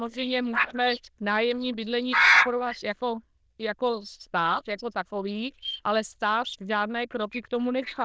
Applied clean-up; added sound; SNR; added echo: neural diffusion model UNIVERSE++.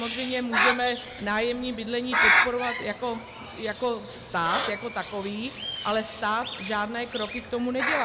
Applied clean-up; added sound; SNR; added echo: none; Bird; 0 dB; none.